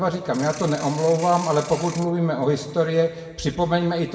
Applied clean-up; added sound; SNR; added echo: none; Ratchet, pawl / Percussion; 16 dB; reverberation time 1.3 s.